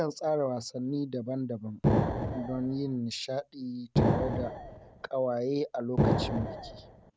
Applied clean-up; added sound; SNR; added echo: none; Explosion; -2 dB; none.